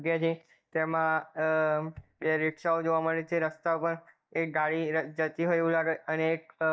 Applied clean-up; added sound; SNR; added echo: neural mask model DeepFilterNet 3.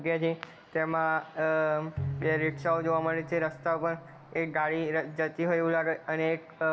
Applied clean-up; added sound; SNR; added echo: none; Bowed string instrument; 11 dB; reverberation time 1.3 s.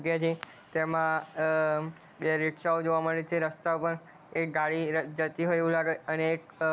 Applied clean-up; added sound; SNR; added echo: none; none; none; none.